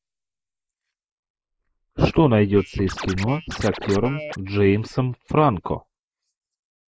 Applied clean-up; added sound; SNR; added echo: neural mask model Resemble Enhance denoiser.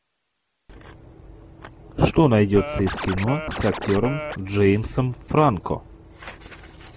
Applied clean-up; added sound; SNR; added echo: none; Scratching (performance technique); 7 dB; none.